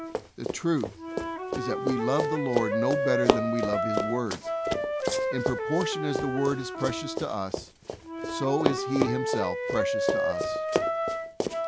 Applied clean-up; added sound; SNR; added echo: none; Run + Wind instrument, woodwind instrument; -2 dB; none.